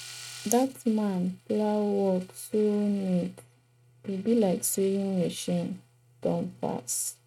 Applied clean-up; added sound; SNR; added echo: neural mask model RNNoise.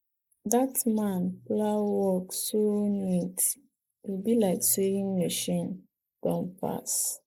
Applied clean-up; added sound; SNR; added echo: neural mask model Resemble Enhance denoiser.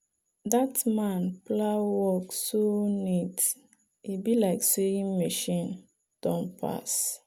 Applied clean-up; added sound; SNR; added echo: none; none; none; none.